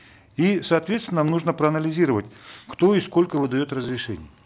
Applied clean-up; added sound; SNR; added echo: none; none; none; none.